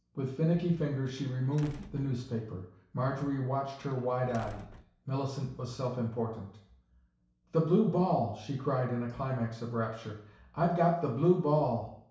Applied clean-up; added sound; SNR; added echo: none; Slam; 19 dB; reverberation time 0.6 s.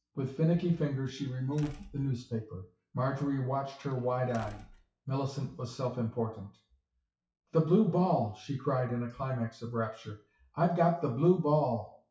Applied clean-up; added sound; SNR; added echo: classical method WPE with log-MMSE.